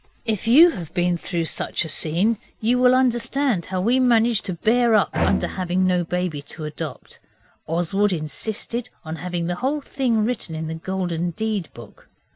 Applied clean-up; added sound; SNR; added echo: none; Bowed string instrument; 7 dB; none.